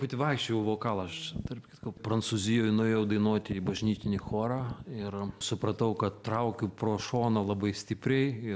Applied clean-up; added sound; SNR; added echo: none; none; none; none.